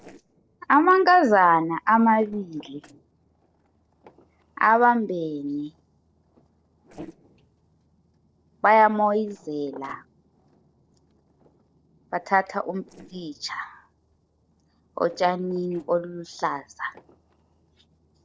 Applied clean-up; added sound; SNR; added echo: neural separator model SepFormer DNS4.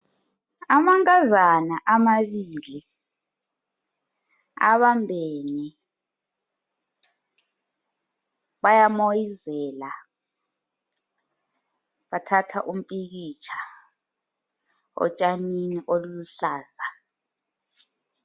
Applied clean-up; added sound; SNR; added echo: none; none; none; none.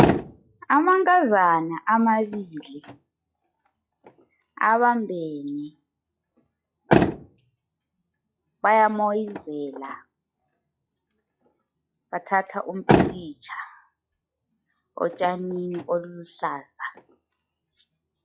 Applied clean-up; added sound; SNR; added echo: classical method log-MMSE.